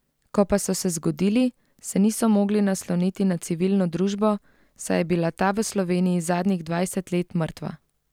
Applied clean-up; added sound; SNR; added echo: none; none; none; none.